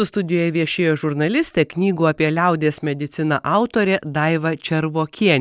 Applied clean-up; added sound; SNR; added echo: none; none; none; none.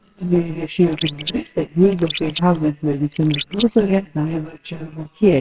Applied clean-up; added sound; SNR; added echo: neural separator model SepFormer WHAMR!.